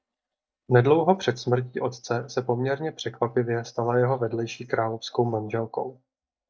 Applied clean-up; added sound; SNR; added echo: neural mask model DeepFilterNet 3.